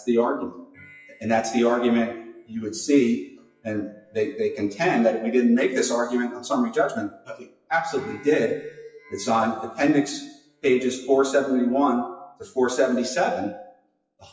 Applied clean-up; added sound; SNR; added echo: classical method WPE with log-MMSE.